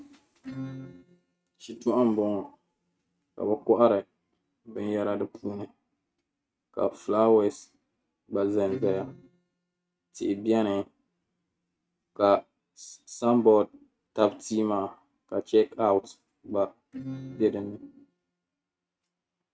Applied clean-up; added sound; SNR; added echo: neural mask model RNNoise.